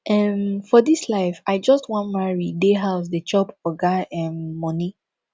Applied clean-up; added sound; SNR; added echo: none; none; none; none.